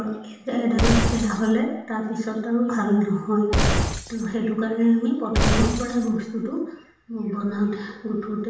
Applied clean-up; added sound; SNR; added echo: none; Glass; 0 dB; reverberation time 0.7 s.